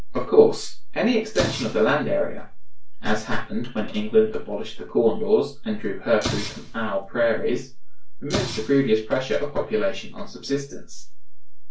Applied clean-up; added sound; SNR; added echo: none; Explosion; 13 dB; reverberation time 0.2 s.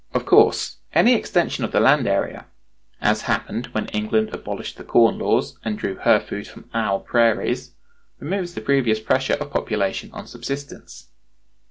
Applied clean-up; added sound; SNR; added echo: none; none; none; none.